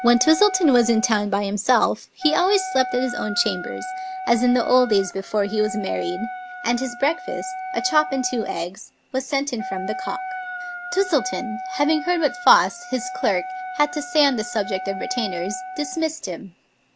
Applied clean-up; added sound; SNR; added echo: none; Wind instrument, woodwind instrument; 10 dB; none.